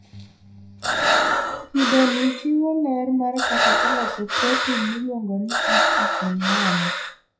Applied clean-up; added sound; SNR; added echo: classical method WPE with log-MMSE.